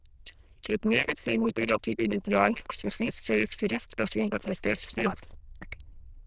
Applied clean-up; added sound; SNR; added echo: neural diffusion model UNIVERSE++.